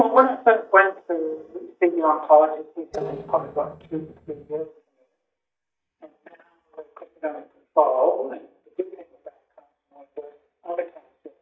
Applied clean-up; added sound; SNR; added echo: neural mask model DeepFilterNet 3.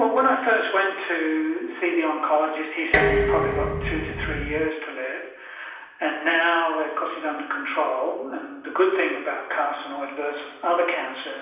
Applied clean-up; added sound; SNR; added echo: none; Dishes, pots, and pans; 1 dB; reverberation time 0.9 s.